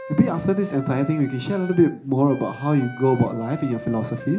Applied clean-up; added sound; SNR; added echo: none; Wind instrument, woodwind instrument; 17 dB; reverberation time 0.4 s.